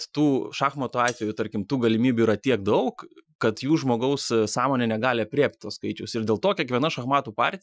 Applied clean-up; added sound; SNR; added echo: classical method Wiener filter.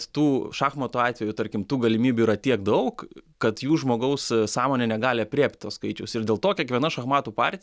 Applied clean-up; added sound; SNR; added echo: none; none; none; none.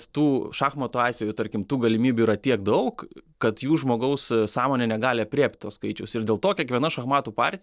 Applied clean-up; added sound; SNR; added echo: neural separator model SepFormer DNS4.